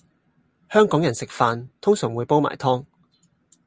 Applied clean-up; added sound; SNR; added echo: none; none; none; none.